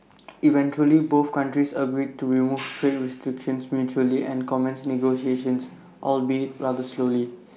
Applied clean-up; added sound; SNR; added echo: none; none; none; none.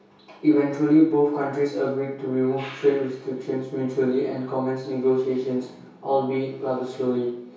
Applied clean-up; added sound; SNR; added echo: none; none; none; reverberation time 0.6 s.